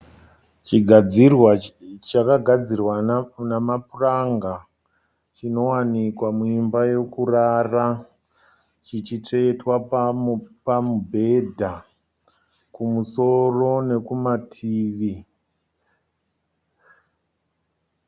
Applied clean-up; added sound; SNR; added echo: none; none; none; none.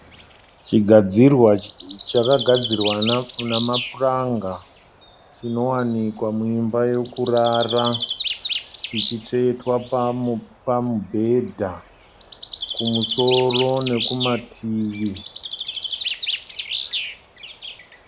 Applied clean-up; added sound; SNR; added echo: none; Bird; 9 dB; none.